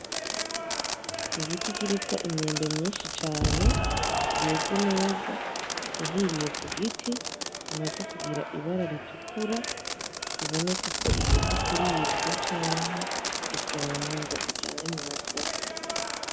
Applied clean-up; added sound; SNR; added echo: none; Fireworks + Applause / Cheering; -3 dB; none.